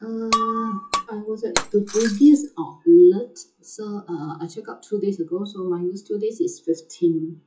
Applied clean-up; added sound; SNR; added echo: classical method WPE with log-MMSE.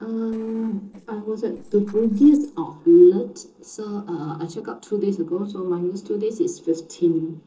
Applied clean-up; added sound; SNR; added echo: neural separator model SepFormer DNS4.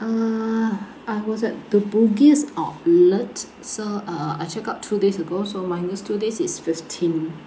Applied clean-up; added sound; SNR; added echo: none; none; none; none.